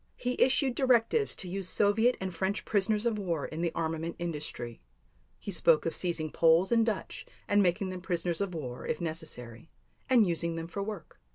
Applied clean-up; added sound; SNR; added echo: none; none; none; none.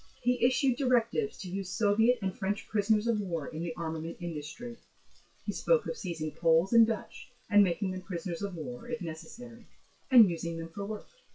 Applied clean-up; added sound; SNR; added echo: classical method WPE with log-MMSE.